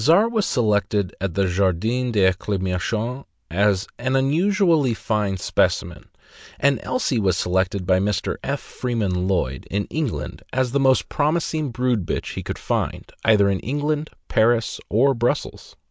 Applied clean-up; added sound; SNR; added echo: none; none; none; none.